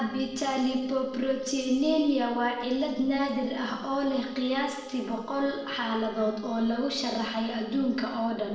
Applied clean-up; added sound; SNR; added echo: neural separator model SepFormer DNS4.